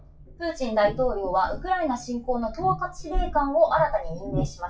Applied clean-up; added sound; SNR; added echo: classical method WPE with log-MMSE.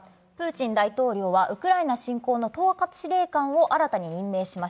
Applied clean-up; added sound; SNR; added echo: none; none; none; none.